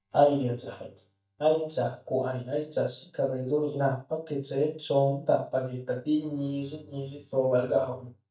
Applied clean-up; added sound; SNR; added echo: neural mask model DeepFilterNet 3.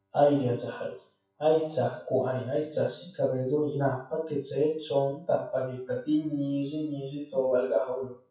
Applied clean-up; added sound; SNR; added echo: classical method WPE with log-MMSE.